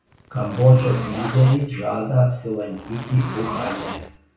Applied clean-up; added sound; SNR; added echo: none; Zipper (clothing); 11 dB; reverberation time 0.5 s.